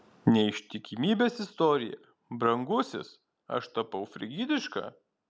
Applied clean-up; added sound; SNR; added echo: none; none; none; none.